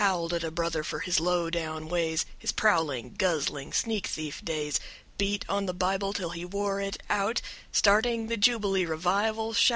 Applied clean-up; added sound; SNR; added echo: none; none; none; none.